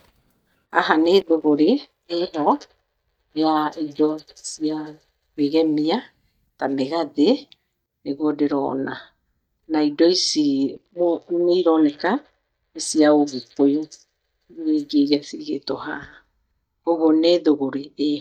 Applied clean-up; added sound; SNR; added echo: neural mask model DeepFilterNet 3.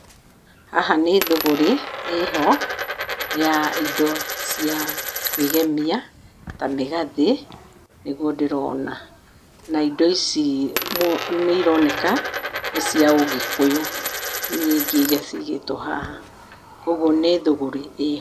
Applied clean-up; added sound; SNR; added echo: none; Coin (dropping); 8 dB; none.